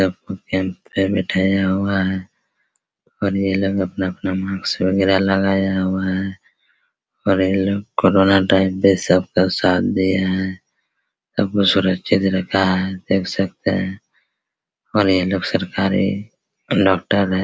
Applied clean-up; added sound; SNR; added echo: none; none; none; none.